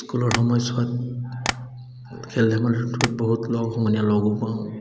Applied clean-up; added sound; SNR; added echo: none; Tap; 10 dB; none.